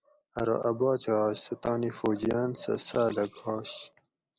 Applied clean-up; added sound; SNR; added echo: none; Bird; 16 dB; none.